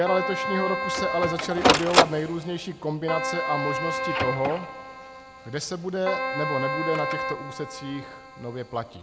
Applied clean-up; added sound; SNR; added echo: none; Printer + Keyboard (musical); -1 dB; none.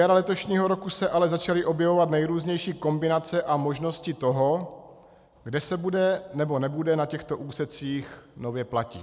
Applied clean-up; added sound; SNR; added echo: none; none; none; none.